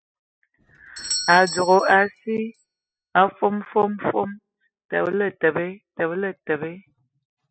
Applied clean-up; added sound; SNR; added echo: classical method spectral subtraction.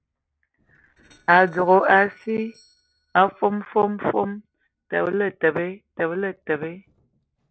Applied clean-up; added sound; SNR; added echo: neural separator model SepFormer DNS4.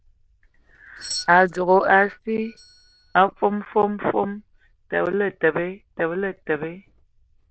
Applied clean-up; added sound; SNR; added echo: neural diffusion model UNIVERSE++.